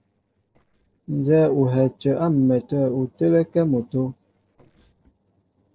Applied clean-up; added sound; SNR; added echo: neural separator model SepFormer DNS4.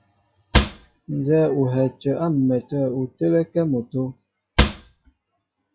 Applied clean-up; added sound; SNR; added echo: classical method log-MMSE.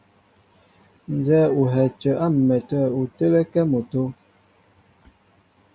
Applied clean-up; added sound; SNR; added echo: none; none; none; none.